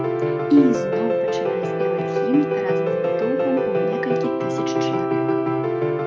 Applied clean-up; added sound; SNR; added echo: none; Piano; -4 dB; none.